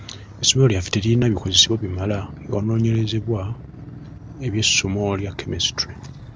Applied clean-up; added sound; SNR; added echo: none; Motorcycle; 15 dB; none.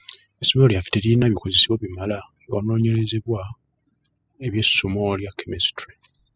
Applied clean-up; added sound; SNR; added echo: classical method spectral subtraction.